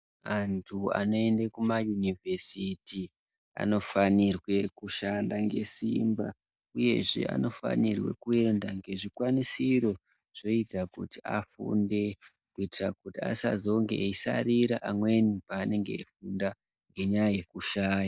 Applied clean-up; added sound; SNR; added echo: neural mask model DeepFilterNet 3.